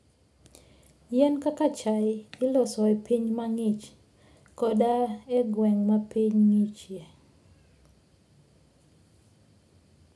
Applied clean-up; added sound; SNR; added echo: none; none; none; none.